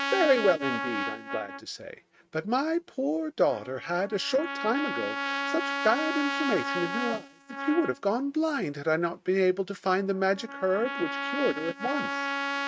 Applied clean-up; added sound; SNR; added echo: neural mask model RNNoise.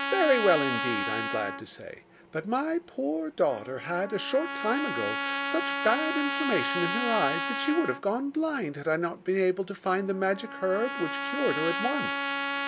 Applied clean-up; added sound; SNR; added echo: none; Trumpet; 4 dB; none.